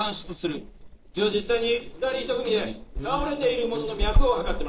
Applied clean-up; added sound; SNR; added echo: neural separator model SepFormer DNS4.